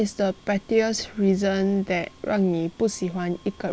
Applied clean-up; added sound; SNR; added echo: none; none; none; none.